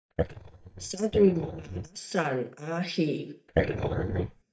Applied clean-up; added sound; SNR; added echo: neural mask model DeepFilterNet 3.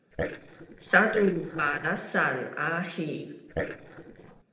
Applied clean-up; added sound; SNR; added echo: neural separator model SepFormer DNS4.